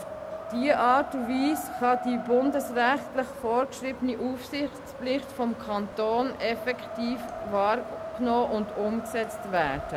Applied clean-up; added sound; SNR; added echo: none; Wind; 10 dB; none.